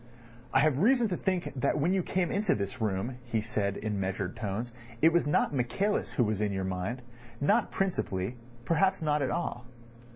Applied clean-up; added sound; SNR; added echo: none; none; none; none.